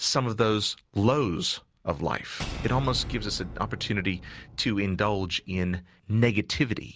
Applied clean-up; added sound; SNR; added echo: none; Shatter / Boom; 11 dB; none.